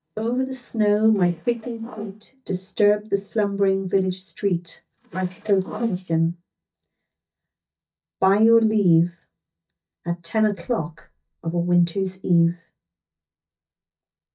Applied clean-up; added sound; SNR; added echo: neural mask model DeepFilterNet 3.